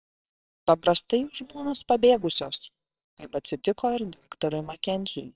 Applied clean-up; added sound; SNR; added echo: neural separator model SepFormer WHAMR!.